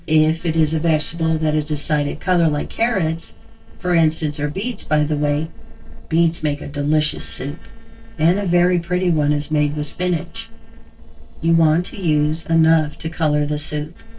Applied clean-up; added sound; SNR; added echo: neural separator model SepFormer DNS4.